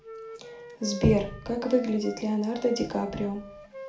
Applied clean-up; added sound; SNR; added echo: none; Wind instrument, woodwind instrument; 15 dB; reverberation time 0.4 s.